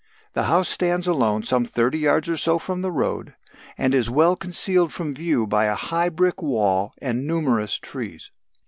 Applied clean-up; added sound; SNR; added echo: none; none; none; none.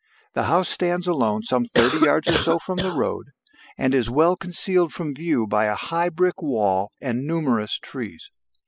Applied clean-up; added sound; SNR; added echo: classical method spectral subtraction.